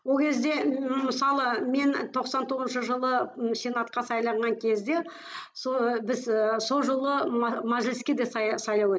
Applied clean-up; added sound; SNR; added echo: none; none; none; none.